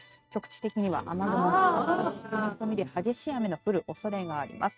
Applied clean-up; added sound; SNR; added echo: neural mask model RNNoise.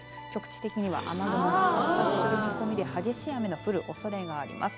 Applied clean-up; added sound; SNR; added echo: none; Gasp; -3 dB; none.